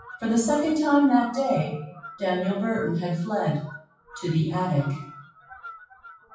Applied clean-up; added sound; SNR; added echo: classical method WPE with log-MMSE.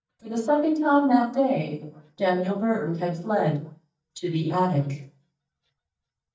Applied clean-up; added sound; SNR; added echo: neural mask model DeepFilterNet 3.